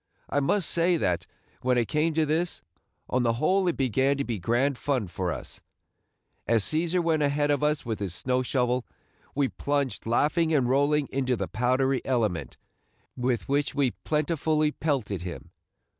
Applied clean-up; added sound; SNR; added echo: none; none; none; none.